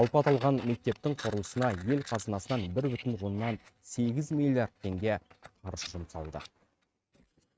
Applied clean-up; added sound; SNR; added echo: neural mask model RNNoise.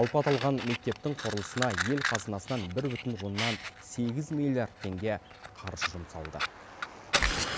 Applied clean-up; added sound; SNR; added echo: none; Fire; 4 dB; none.